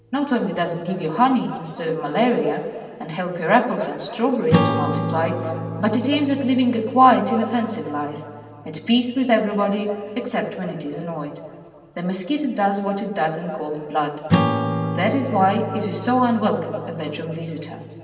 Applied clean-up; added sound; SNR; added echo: none; Acoustic guitar / Strum; 7 dB; reverberation time 2.3 s.